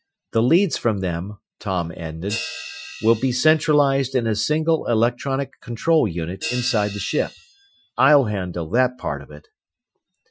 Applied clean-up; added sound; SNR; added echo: classical method Wiener filter.